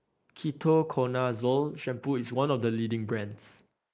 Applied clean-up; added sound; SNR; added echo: neural mask model Resemble Enhance denoiser.